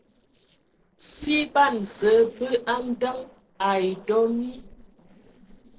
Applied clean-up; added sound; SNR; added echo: neural separator model SepFormer DNS4.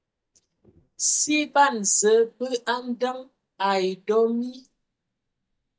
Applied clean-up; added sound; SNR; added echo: neural mask model DeepFilterNet 3.